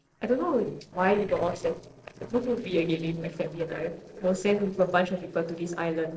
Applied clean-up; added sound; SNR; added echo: neural separator model SepFormer DNS4.